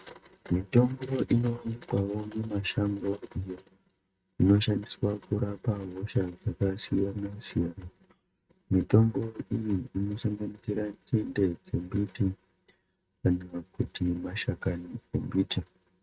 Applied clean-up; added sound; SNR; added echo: neural mask model RNNoise.